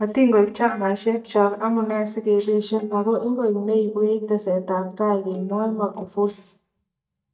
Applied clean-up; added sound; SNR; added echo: neural mask model DeepFilterNet 3.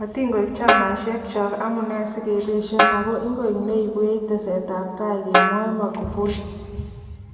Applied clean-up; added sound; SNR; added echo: none; Snare drum; 1 dB; reverberation time 1.9 s.